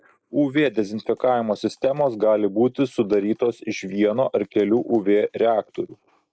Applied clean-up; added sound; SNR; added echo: neural mask model Resemble Enhance denoiser.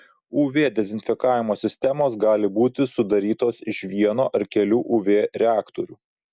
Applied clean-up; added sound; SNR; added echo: none; none; none; none.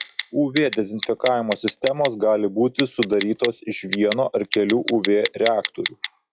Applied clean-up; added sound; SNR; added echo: classical method log-MMSE.